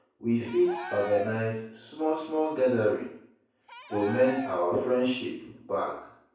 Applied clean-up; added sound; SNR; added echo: none; Cheering; 14 dB; reverberation time 0.6 s.